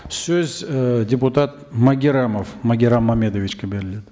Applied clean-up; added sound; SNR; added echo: none; none; none; none.